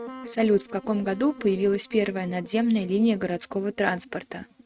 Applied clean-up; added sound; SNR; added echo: neural mask model RNNoise.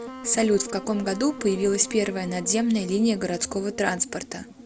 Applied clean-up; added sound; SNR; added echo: none; Wind instrument, woodwind instrument; 13 dB; none.